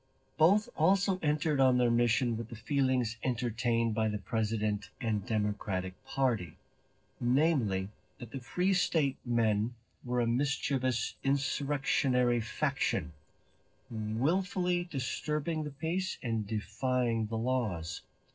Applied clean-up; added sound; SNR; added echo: neural separator model SepFormer DNS4.